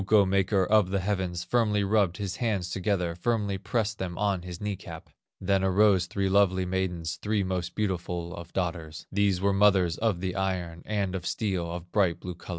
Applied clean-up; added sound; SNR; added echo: none; none; none; none.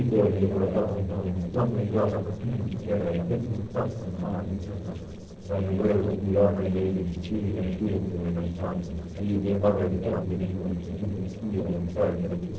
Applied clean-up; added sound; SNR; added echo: neural separator model SepFormer DNS4.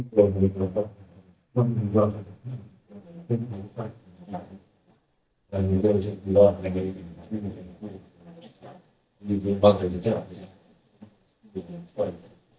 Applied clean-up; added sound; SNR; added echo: neural mask model DeepFilterNet 3.